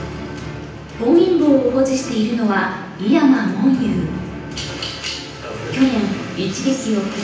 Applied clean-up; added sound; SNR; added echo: none; none; none; reverberation time 0.9 s.